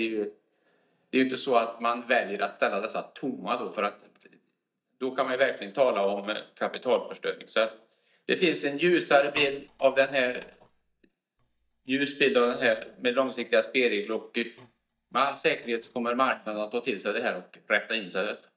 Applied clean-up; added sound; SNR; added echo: neural mask model DeepFilterNet 3.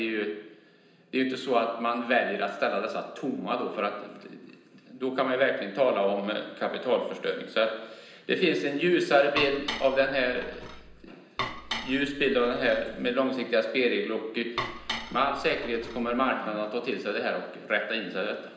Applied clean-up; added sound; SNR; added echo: none; Dishes, pots, and pans; 9 dB; reverberation time 0.9 s.